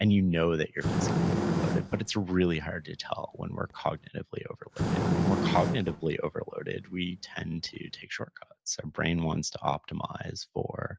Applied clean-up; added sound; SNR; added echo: none; Fire; 1 dB; none.